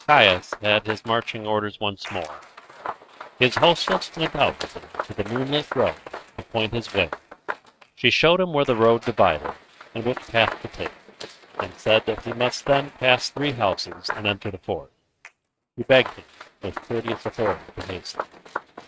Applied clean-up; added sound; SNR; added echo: neural mask model RNNoise.